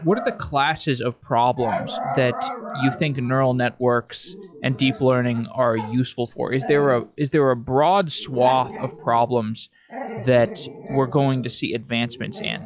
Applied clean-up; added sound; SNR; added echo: classical method log-MMSE.